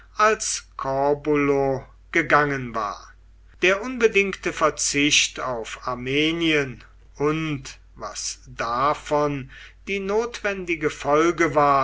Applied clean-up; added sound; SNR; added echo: none; none; none; none.